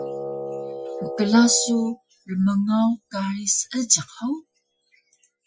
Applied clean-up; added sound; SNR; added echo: classical method Wiener filter.